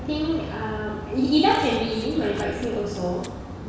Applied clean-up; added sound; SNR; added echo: none; Chewing, mastication; 18 dB; reverberation time 1.1 s.